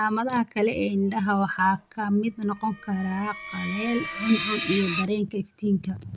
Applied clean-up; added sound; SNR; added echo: none; Screech; 9 dB; none.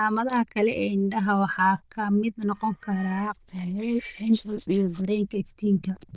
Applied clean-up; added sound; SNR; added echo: neural diffusion model UNIVERSE++.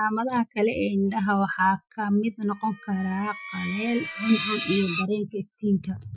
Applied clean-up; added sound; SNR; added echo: classical method Wiener filter.